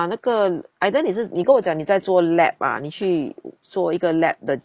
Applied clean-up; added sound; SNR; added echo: none; none; none; none.